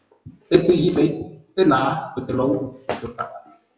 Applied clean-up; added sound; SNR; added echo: classical method WPE with log-MMSE.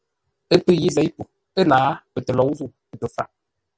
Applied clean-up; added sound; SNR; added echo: none; none; none; none.